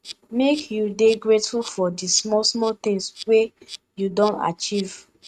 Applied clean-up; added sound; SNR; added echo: neural mask model RNNoise.